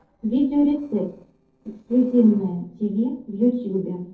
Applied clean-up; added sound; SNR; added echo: neural separator model SepFormer DNS4.